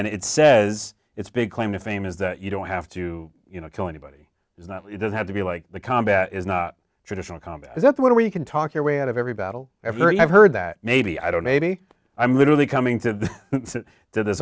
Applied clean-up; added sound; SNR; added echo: none; none; none; none.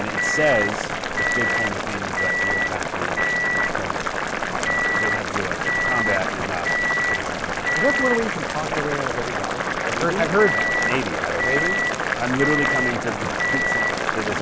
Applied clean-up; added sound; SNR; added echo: none; Microwave oven + Boiling; -4 dB; none.